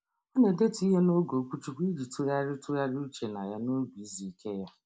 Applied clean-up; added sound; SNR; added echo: none; none; none; none.